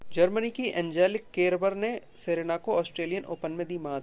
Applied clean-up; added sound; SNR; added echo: none; none; none; none.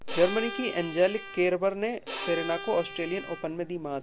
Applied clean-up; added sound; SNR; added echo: none; Bowed string instrument; 10 dB; none.